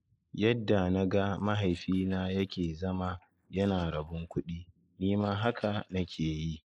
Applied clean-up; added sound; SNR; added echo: neural mask model Resemble Enhance denoiser.